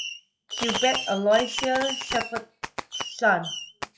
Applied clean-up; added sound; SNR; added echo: classical method log-MMSE.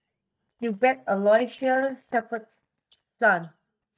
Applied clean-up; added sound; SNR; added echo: neural mask model DeepFilterNet 3.